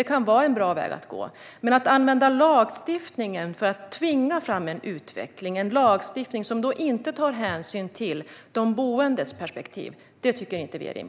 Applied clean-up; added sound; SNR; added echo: none; none; none; none.